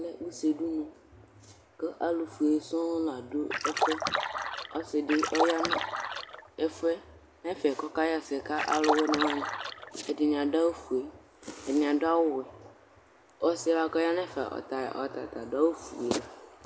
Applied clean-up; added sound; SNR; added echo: none; Splash, splatter; 1 dB; none.